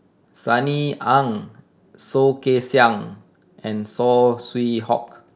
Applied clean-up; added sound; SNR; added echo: none; none; none; none.